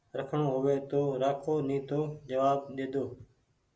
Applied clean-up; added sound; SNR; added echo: none; none; none; none.